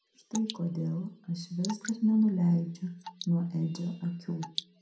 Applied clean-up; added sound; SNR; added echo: none; Drip / Water; 16 dB; reverberation time 0.5 s.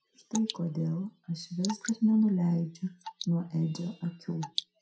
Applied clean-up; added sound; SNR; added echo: classical method WPE with log-MMSE.